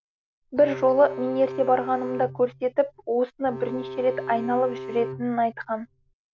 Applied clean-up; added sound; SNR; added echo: none; Bowed string instrument; 11 dB; none.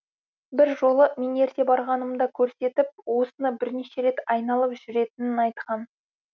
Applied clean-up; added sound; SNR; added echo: none; none; none; none.